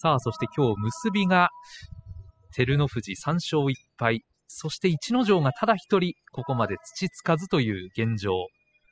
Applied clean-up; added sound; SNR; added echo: classical method spectral subtraction.